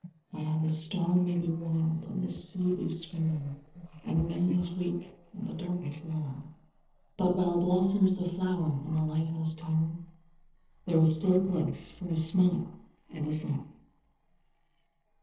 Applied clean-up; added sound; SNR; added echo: neural separator model SepFormer DNS4.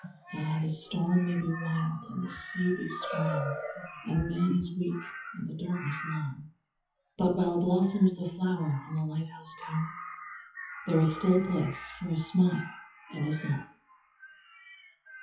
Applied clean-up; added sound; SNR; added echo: classical method WPE with log-MMSE.